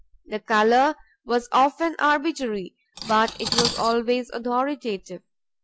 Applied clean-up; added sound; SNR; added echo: none; Cutlery, silverware; 9 dB; none.